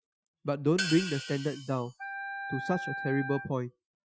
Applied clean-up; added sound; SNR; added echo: classical method Wiener filter.